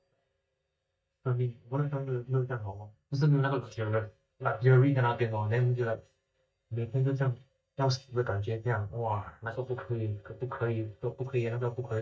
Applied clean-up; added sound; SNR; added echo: neural mask model DeepFilterNet 3.